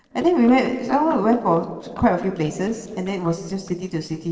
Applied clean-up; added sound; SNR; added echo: neural separator model SepFormer DNS4.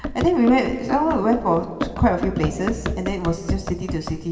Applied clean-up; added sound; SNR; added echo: none; Run; 6 dB; reverberation time 2.2 s.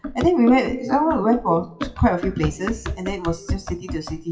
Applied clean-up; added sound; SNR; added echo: classical method WPE with log-MMSE.